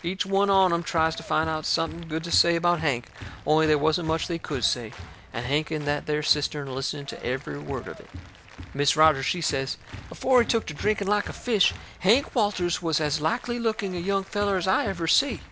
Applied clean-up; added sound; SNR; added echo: none; Applause; 16 dB; none.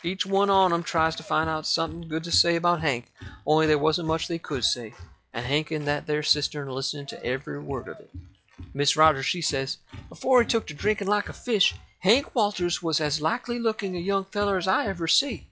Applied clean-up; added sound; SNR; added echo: classical method log-MMSE.